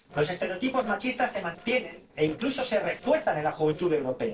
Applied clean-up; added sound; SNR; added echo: neural separator model SepFormer DNS4.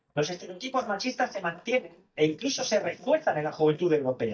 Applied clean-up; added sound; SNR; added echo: neural mask model DeepFilterNet 3.